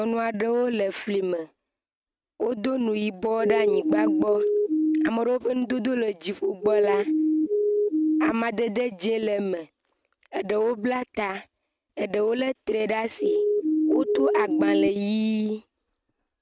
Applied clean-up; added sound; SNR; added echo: neural mask model RNNoise.